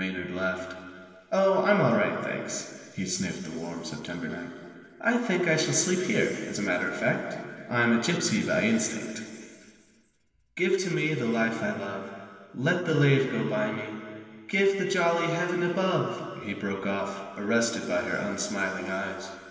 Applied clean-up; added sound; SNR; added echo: none; none; none; reverberation time 2.5 s.